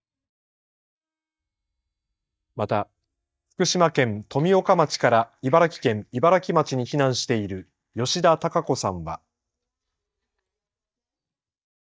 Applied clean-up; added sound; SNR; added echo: neural mask model DeepFilterNet 3.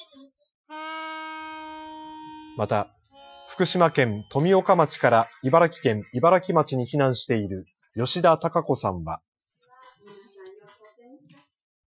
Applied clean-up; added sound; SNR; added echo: classical method Wiener filter.